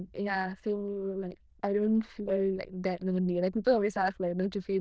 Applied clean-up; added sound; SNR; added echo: neural diffusion model UNIVERSE++.